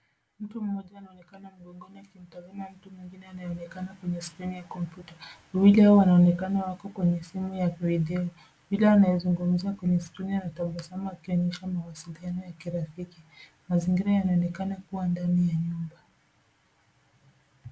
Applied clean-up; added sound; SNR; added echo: none; none; none; none.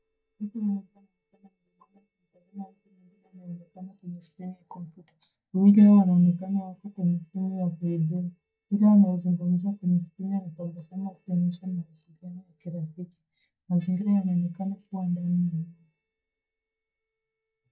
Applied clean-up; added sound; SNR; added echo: neural mask model DeepFilterNet 3.